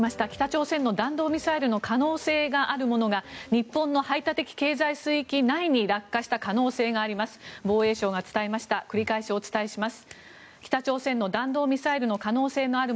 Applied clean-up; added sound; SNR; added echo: none; none; none; none.